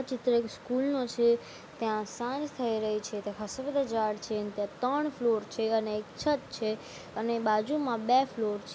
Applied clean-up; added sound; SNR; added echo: none; none; none; none.